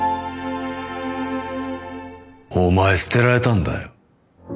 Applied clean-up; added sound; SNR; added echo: none; none; none; none.